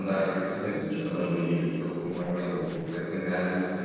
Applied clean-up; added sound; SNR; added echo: neural separator model SepFormer DNS4.